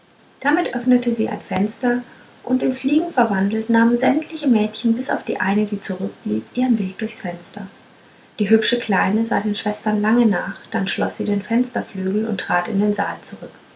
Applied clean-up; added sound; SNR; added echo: none; none; none; none.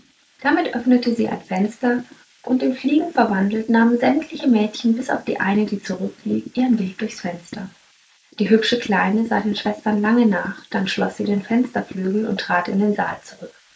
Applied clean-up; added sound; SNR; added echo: neural mask model Resemble Enhance denoiser.